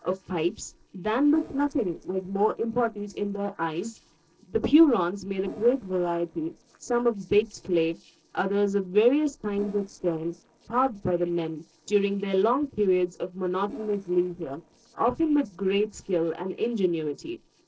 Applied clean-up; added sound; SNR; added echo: neural separator model SepFormer DNS4.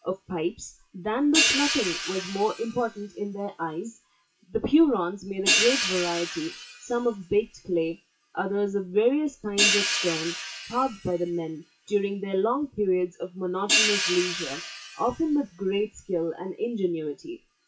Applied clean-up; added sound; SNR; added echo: classical method WPE with log-MMSE.